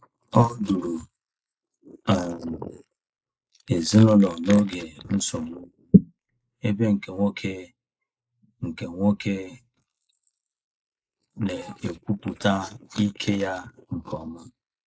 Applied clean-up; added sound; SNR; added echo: neural mask model Resemble Enhance denoiser.